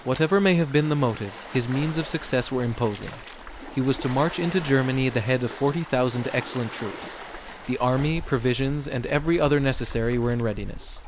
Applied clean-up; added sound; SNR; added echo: none; Waves, surf; 13 dB; none.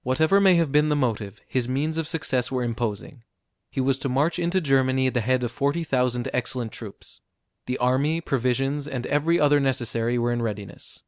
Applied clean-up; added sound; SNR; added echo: none; none; none; none.